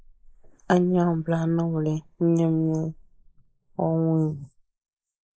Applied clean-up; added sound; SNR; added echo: neural mask model Resemble Enhance denoiser.